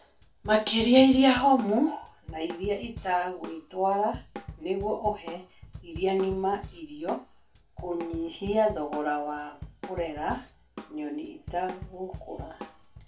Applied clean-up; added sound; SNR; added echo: none; Drum kit; 16 dB; reverberation time 0.2 s.